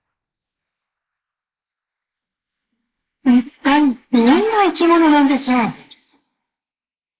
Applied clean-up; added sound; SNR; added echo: neural mask model Resemble Enhance denoiser.